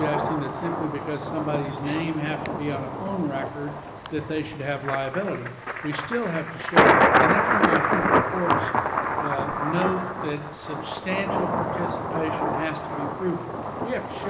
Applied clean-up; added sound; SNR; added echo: none; Thunder; -4 dB; none.